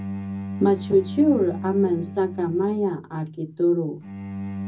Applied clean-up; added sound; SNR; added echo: none; Bowed string instrument; 10 dB; reverberation time 0.4 s.